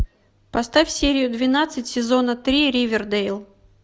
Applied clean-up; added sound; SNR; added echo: none; none; none; none.